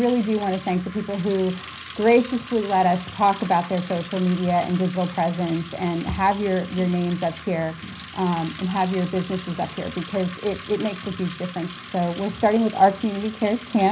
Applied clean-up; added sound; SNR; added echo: none; Bicycle; 17 dB; reverberation time 0.4 s.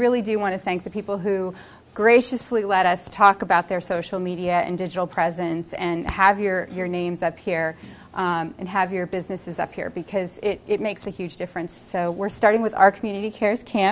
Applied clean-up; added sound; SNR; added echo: none; none; none; none.